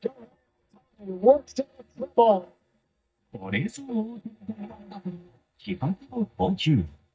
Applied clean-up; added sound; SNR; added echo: neural mask model DeepFilterNet 3.